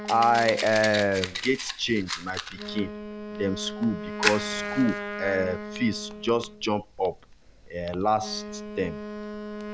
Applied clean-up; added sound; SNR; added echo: none; Fire + Wind instrument, woodwind instrument; 7 dB; none.